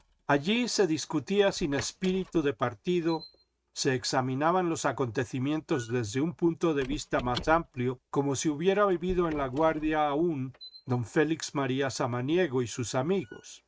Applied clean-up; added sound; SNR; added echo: neural mask model RNNoise.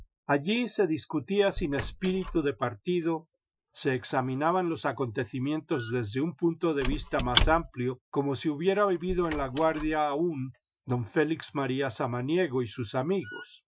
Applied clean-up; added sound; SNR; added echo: classical method Wiener filter.